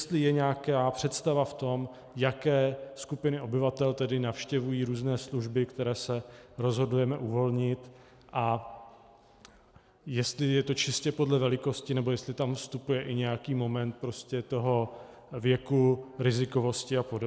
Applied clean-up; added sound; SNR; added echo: none; none; none; none.